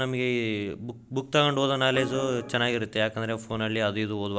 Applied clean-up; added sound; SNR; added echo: none; Organ; 10 dB; none.